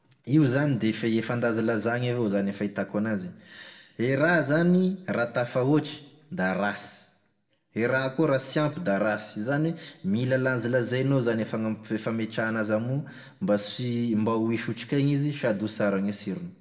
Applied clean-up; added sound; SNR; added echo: none; none; none; reverberation time 0.7 s.